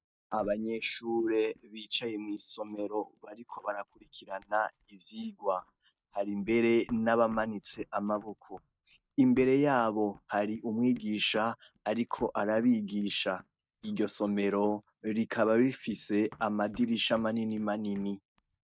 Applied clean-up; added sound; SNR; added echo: neural mask model DeepFilterNet 3.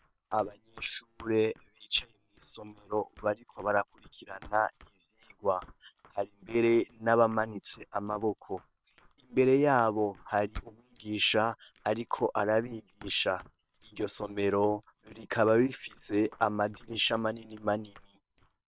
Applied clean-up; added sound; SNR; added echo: neural separator model SepFormer WHAM!.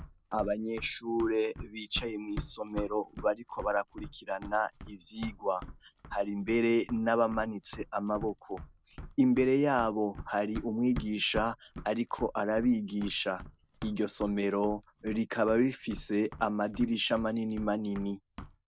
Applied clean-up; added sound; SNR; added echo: none; Run; 15 dB; none.